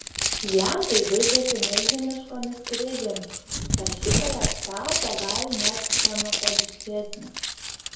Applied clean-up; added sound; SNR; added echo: none; Crumpling, crinkling; -3 dB; reverberation time 2.3 s.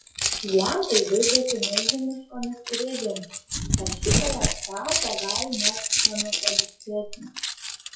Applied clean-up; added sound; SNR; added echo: classical method WPE with log-MMSE.